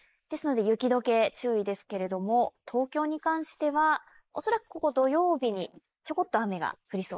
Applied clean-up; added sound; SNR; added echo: neural mask model Resemble Enhance denoiser.